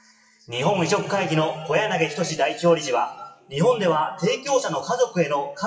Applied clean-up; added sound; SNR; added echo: classical method WPE with log-MMSE.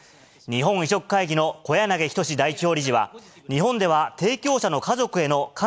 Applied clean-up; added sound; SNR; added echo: none; none; none; none.